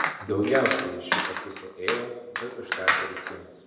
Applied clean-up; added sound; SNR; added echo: none; Chink, clink; 0 dB; reverberation time 1.0 s.